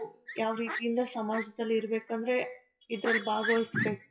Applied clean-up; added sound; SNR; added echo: classical method WPE with log-MMSE.